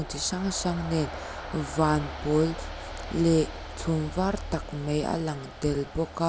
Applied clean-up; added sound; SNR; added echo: none; Waves, surf; 13 dB; none.